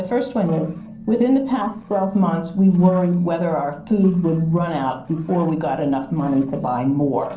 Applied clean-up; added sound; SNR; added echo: neural separator model SepFormer DNS4.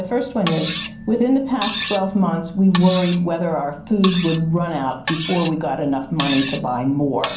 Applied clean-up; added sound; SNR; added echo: none; Cutlery, silverware; 11 dB; reverberation time 0.6 s.